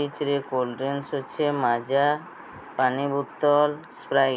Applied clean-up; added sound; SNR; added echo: none; none; none; none.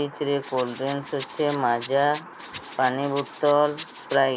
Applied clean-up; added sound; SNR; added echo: none; Rattle; 18 dB; none.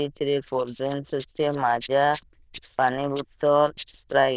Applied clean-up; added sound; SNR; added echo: neural diffusion model UNIVERSE++.